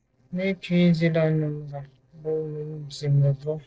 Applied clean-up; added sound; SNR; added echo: neural separator model SepFormer DNS4.